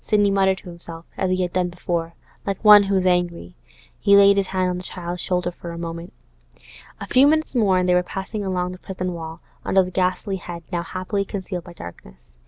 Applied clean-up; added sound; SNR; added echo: none; none; none; none.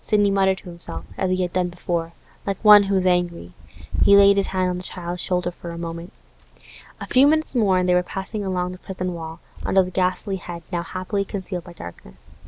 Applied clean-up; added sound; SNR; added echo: none; Wind / Bird; 11 dB; none.